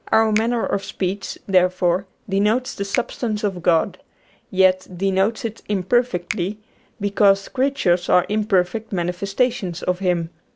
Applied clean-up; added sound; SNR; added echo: none; Finger snapping; 19 dB; none.